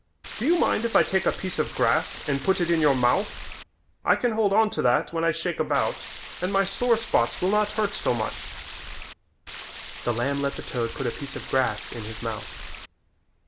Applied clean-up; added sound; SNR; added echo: none; Stream; 10 dB; none.